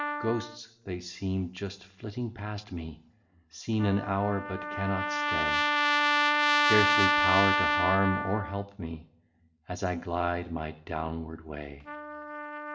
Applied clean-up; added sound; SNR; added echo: none; Trumpet; -2 dB; reverberation time 0.7 s.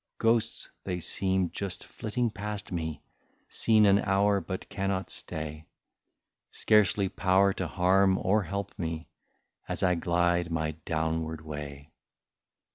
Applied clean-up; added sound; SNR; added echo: none; none; none; none.